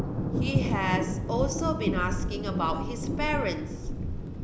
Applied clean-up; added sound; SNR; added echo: none; Thunder; -3 dB; none.